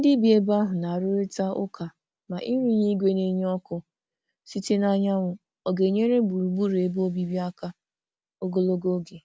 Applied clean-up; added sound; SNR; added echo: none; none; none; none.